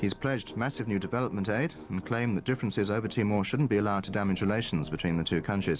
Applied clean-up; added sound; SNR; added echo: none; none; none; none.